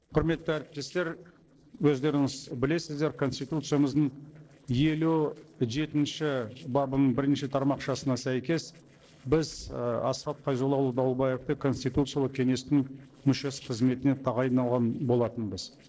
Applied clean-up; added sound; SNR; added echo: neural separator model SepFormer DNS4.